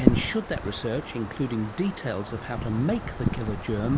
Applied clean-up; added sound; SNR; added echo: none; Wind; 1 dB; none.